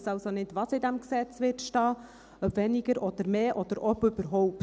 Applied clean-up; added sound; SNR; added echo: none; none; none; none.